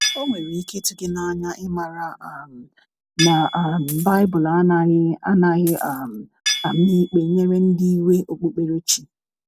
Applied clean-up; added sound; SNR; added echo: none; Tools + Coin (dropping); 12 dB; none.